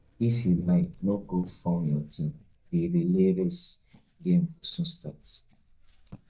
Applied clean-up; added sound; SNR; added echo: neural mask model DeepFilterNet 3.